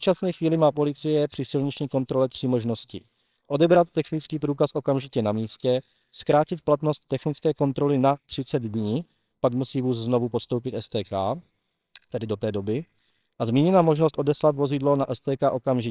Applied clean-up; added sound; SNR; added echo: neural separator model SepFormer WHAMR!.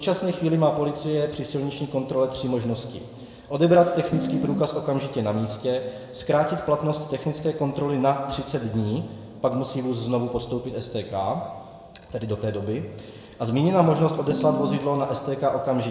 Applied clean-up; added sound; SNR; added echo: none; Piano; 2 dB; reverberation time 1.9 s.